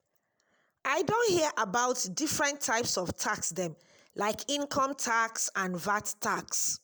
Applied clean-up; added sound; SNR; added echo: none; none; none; none.